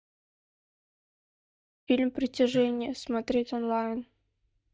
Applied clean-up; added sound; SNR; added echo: neural mask model DeepFilterNet 3.